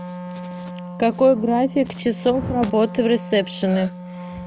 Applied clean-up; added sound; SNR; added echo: none; Wind instrument, woodwind instrument; 13 dB; none.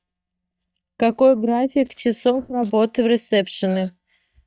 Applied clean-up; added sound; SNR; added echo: neural mask model DeepFilterNet 3.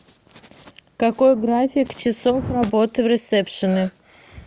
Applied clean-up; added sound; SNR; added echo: none; none; none; none.